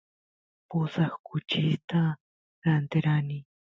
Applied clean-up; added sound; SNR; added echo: none; none; none; none.